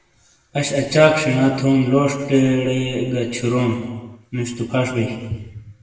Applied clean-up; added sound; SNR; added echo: none; none; none; reverberation time 1.2 s.